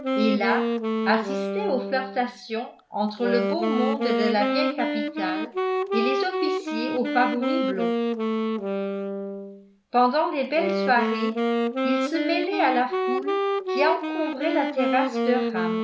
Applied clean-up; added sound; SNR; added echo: none; Wind instrument, woodwind instrument; -1 dB; none.